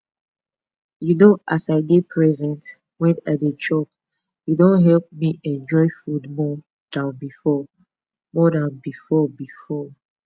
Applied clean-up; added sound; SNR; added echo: none; none; none; none.